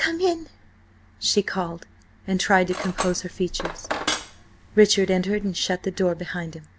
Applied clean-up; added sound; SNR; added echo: none; Cutlery, silverware; 6 dB; none.